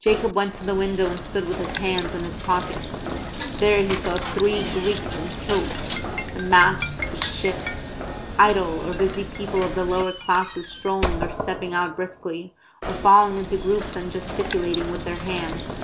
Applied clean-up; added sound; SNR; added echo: none; Knock; 5 dB; none.